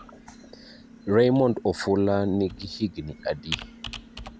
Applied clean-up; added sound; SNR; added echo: none; Computer keyboard; 16 dB; none.